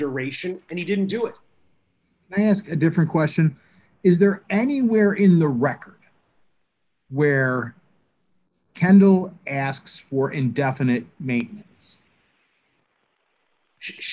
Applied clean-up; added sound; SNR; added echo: neural mask model Resemble Enhance denoiser.